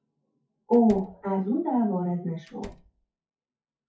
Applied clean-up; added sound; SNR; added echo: classical method WPE with log-MMSE.